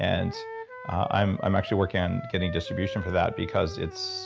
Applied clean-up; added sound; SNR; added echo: none; Wind instrument, woodwind instrument; 12 dB; none.